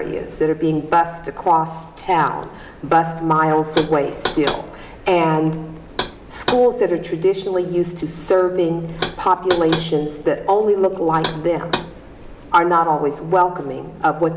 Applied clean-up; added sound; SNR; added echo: none; Knock; 10 dB; none.